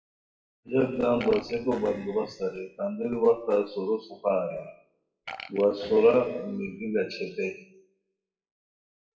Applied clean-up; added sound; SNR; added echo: classical method WPE with log-MMSE.